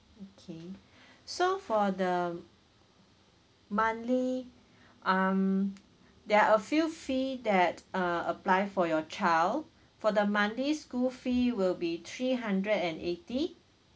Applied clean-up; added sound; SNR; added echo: none; none; none; none.